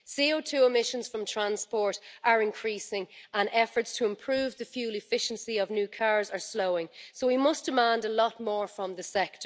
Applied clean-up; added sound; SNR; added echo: none; none; none; none.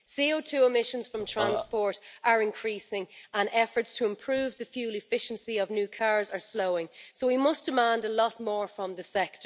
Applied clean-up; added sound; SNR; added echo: none; Burping, eructation; 4 dB; none.